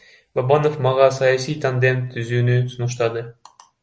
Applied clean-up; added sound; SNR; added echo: none; none; none; none.